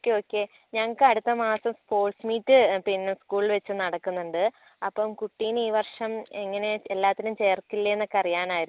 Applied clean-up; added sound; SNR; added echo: none; none; none; none.